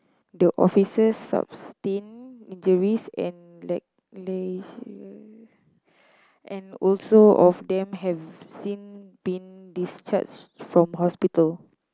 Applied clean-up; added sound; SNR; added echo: none; none; none; none.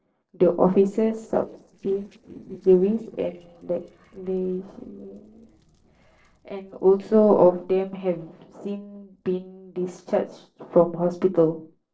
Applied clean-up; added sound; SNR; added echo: neural separator model SepFormer DNS4.